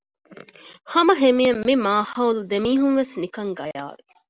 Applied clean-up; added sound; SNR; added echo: none; none; none; none.